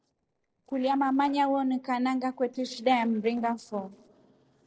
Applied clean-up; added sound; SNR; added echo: neural separator model SepFormer DNS4.